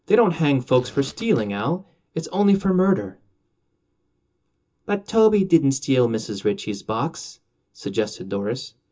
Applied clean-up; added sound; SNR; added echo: none; Fart; 20 dB; reverberation time 0.2 s.